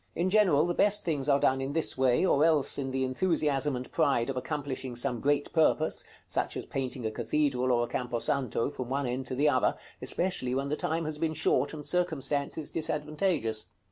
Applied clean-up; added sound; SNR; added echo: none; none; none; none.